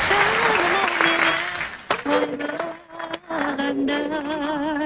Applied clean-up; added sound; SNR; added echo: neural mask model RNNoise.